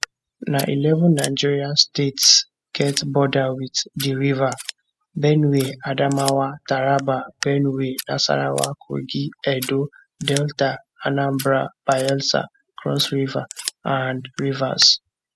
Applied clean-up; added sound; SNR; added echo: classical method spectral subtraction.